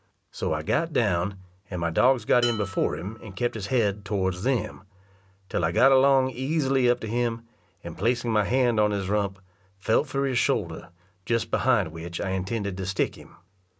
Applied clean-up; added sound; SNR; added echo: none; Dishes, pots, and pans; 16 dB; none.